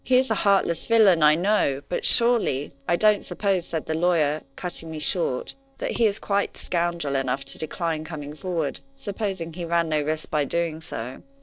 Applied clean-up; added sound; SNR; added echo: neural separator model SepFormer DNS4.